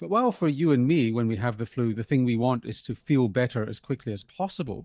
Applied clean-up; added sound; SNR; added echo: neural mask model DeepFilterNet 3.